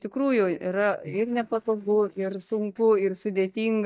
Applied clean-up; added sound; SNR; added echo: neural mask model DeepFilterNet 3.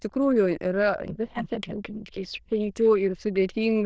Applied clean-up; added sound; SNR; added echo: neural diffusion model UNIVERSE++.